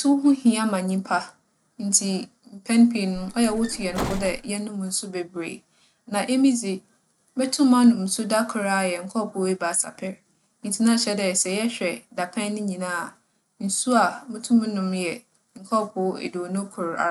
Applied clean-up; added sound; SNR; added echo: none; Bus; 9 dB; none.